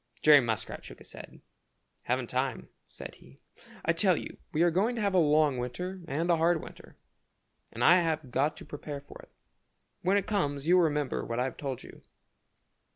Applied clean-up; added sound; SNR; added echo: none; none; none; none.